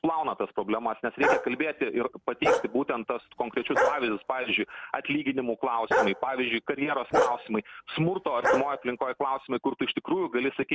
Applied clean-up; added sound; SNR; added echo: none; Bark; 1 dB; none.